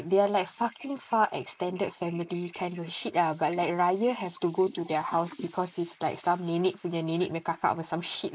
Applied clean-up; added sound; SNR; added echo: neural mask model Resemble Enhance denoiser.